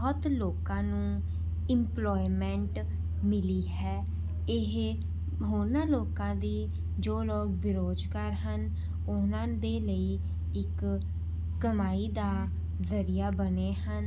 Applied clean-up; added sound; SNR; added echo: none; none; none; none.